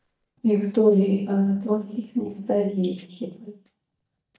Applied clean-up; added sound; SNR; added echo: neural mask model DeepFilterNet 3.